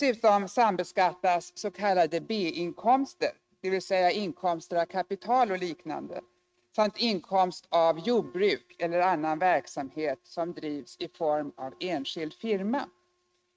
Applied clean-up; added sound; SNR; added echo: neural mask model RNNoise.